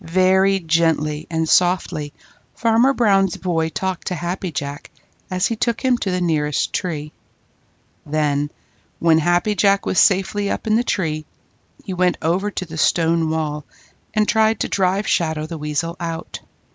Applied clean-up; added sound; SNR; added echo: none; none; none; none.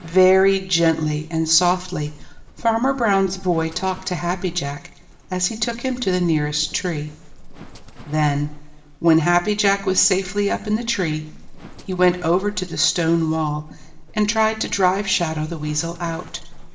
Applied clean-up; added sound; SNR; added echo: none; Livestock, farm animals, working animals; 16 dB; reverberation time 1.4 s.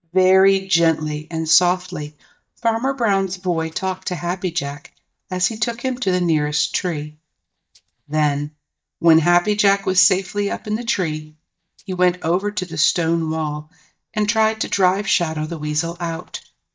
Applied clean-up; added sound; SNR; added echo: neural mask model DeepFilterNet 3.